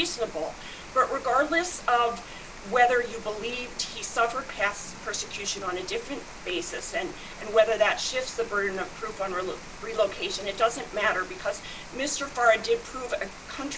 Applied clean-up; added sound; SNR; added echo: none; Rain; 14 dB; none.